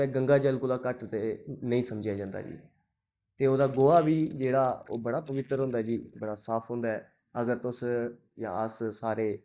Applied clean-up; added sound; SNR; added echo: neural mask model DeepFilterNet 3.